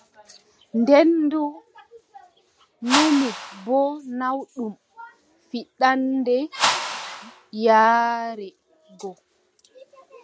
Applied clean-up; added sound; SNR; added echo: none; Whoosh, swoosh, swish; 3 dB; none.